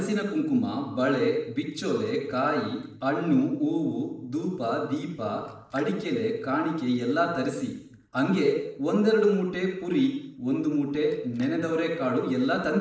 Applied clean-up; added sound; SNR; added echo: neural separator model SepFormer DNS4.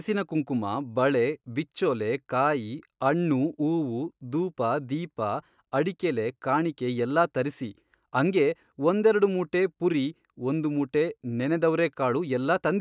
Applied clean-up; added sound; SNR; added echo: none; none; none; none.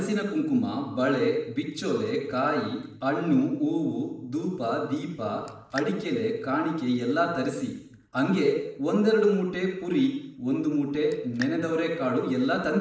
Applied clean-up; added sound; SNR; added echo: none; Raindrop; 18 dB; reverberation time 0.8 s.